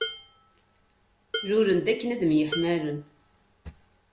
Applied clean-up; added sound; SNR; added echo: none; Dishes, pots, and pans; 10 dB; none.